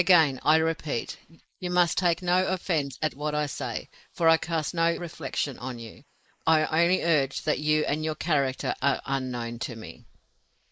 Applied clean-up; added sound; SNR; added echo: neural mask model Resemble Enhance denoiser.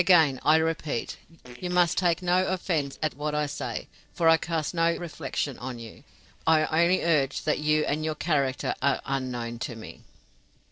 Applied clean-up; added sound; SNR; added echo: neural separator model SepFormer DNS4.